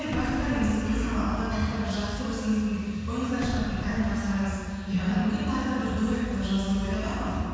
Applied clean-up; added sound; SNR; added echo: none; Gunshot, gunfire / Boom; 12 dB; reverberation time 2.1 s.